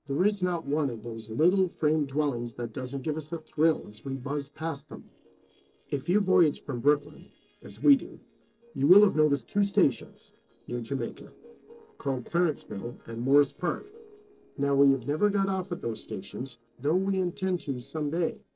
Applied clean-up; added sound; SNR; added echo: neural separator model SepFormer DNS4.